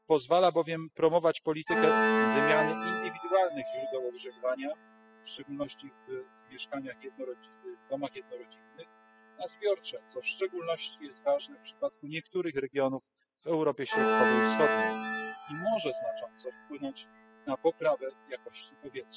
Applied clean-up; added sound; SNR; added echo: classical method spectral subtraction.